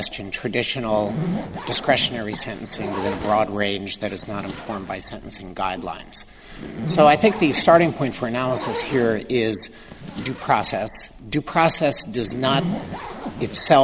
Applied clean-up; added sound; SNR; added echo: none; Zipper (clothing); 10 dB; none.